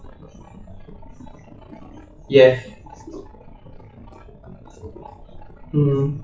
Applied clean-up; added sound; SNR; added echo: classical method WPE with log-MMSE.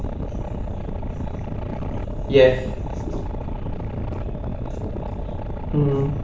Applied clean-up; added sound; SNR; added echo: none; Boat, Water vehicle; 2 dB; reverberation time 0.8 s.